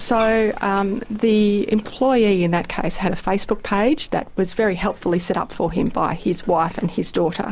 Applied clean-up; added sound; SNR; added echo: none; Bathtub (filling or washing); 14 dB; none.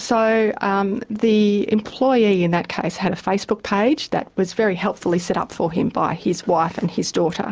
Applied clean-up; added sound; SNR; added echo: none; none; none; none.